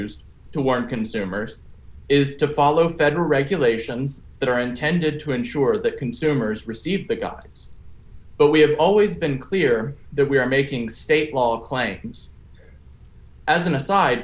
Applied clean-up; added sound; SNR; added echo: none; Cricket; 18 dB; none.